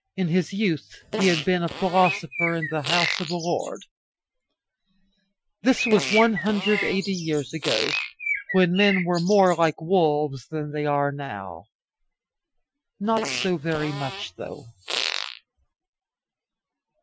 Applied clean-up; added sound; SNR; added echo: classical method Wiener filter.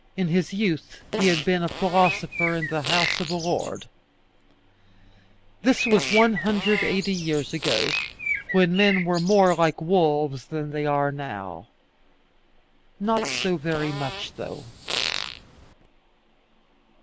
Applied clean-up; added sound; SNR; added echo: none; Fart + Bird; 5 dB; none.